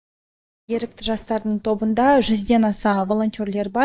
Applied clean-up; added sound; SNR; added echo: neural mask model DeepFilterNet 3.